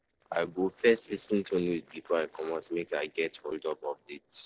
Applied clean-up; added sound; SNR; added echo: neural separator model SepFormer DNS4.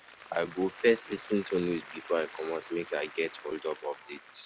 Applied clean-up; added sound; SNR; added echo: none; Applause; 17 dB; none.